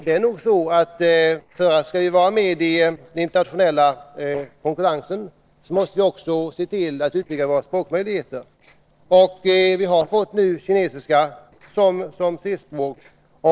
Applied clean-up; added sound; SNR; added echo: neural separator model SepFormer DNS4.